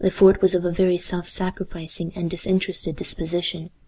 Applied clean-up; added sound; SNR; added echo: none; none; none; none.